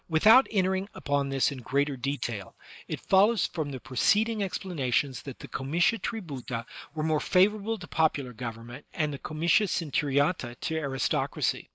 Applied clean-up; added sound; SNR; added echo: neural mask model Resemble Enhance denoiser.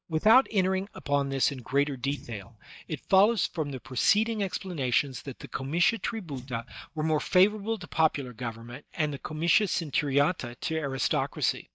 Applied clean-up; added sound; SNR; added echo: neural mask model DeepFilterNet 3.